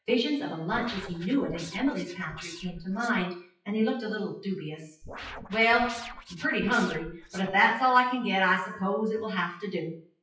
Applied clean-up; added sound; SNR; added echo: classical method WPE with log-MMSE.